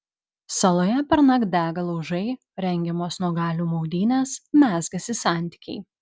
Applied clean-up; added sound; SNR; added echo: none; none; none; none.